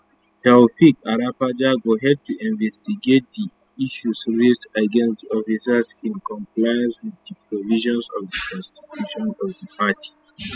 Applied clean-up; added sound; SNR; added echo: classical method spectral subtraction.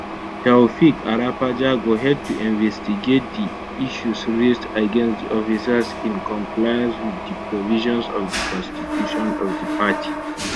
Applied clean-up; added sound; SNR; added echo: none; Mechanisms; 8 dB; none.